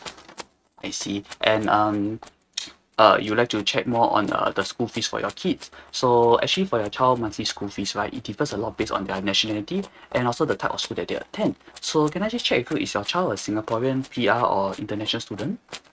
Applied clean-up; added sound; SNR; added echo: neural mask model RNNoise.